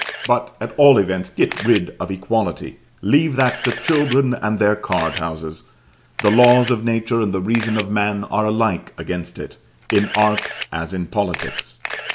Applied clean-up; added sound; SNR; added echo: none; Camera; 12 dB; none.